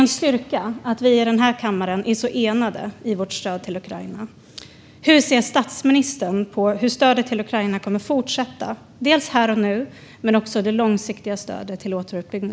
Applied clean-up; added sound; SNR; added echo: none; none; none; none.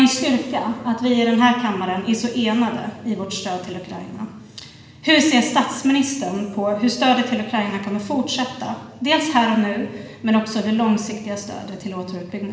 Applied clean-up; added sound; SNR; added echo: none; none; none; reverberation time 1.1 s.